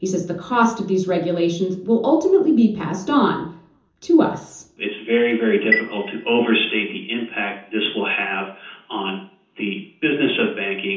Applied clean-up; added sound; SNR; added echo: none; Chime; 7 dB; reverberation time 0.6 s.